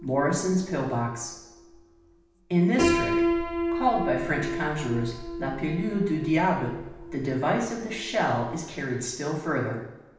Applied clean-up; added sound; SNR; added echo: none; Piano; 5 dB; reverberation time 0.9 s.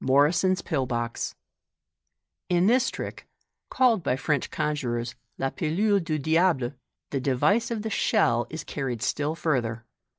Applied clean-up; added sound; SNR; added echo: none; none; none; none.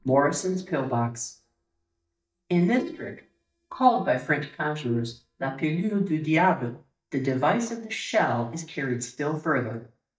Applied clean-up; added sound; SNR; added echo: neural mask model DeepFilterNet 3.